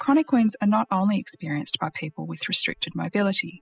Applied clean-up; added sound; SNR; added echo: classical method spectral subtraction.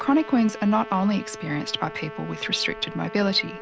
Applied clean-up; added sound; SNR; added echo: none; Trumpet + Telephone; 14 dB; none.